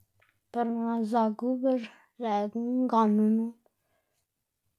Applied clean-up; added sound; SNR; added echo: none; none; none; none.